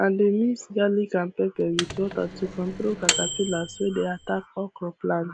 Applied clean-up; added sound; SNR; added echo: none; Microwave oven; 6 dB; none.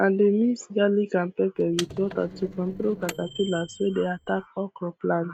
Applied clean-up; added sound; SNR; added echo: neural mask model RNNoise.